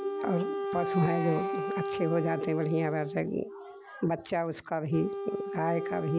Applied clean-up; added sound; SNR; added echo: none; Wind instrument, woodwind instrument; 4 dB; none.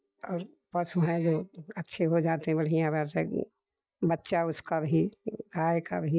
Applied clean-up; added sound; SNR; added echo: neural mask model DeepFilterNet 3.